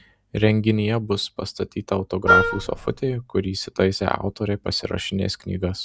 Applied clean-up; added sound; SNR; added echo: none; Wind instrument, woodwind instrument; -3 dB; none.